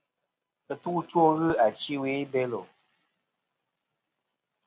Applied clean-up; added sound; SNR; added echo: none; none; none; none.